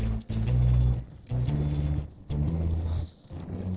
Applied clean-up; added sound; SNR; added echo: neural separator model SepFormer DNS4.